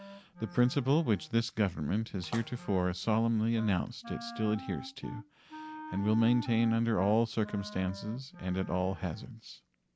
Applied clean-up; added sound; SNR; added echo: none; Wind instrument, woodwind instrument + Splash, splatter; 16 dB; none.